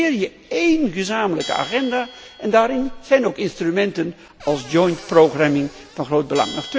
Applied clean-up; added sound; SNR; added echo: none; Cupboard open or close / Door + Bell; 19 dB; none.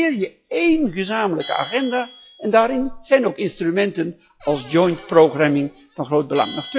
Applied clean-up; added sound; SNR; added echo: classical method log-MMSE.